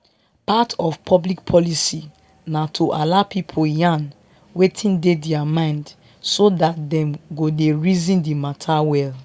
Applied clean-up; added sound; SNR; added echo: none; none; none; none.